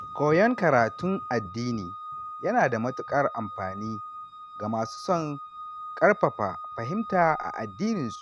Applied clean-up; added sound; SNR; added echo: none; Organ; 12 dB; none.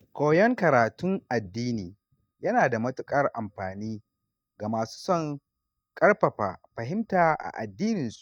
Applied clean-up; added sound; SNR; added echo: neural mask model DeepFilterNet 3.